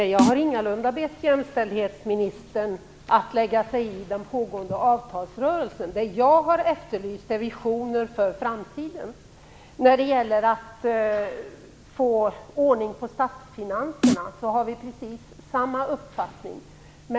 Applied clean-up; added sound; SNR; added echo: none; Snare drum; -1 dB; none.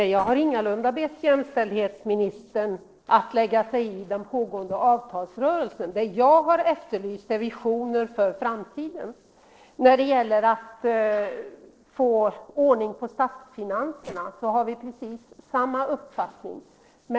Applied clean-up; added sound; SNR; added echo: neural separator model SepFormer DNS4.